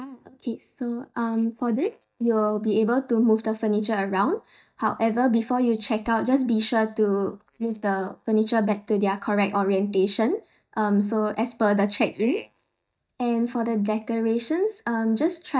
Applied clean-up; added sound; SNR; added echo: neural mask model DeepFilterNet 3.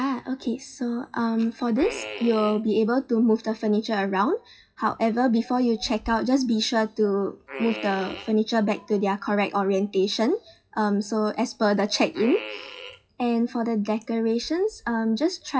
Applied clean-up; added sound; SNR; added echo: classical method WPE with log-MMSE.